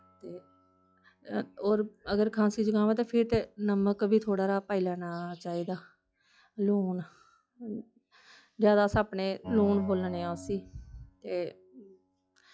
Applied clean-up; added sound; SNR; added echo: classical method log-MMSE.